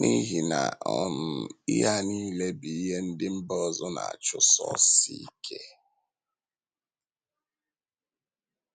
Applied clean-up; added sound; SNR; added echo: none; none; none; none.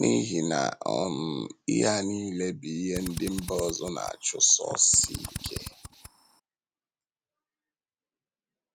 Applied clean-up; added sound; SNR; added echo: none; Drill; 10 dB; none.